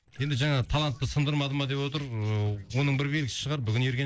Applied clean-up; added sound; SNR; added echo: neural separator model SepFormer DNS4.